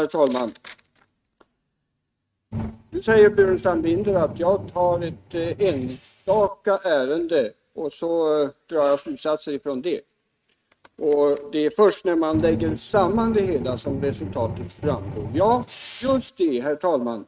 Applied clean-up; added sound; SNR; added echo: neural mask model RNNoise.